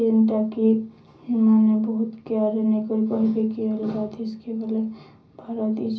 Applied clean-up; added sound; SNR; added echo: none; none; none; reverberation time 0.5 s.